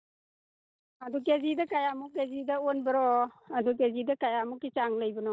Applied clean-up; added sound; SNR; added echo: neural mask model DeepFilterNet 3.